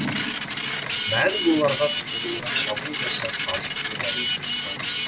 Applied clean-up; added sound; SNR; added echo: none; Printer; 0 dB; none.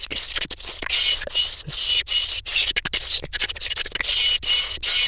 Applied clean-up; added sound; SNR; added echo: neural diffusion model UNIVERSE++.